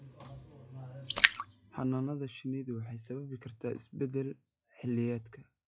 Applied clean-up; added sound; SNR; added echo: classical method log-MMSE.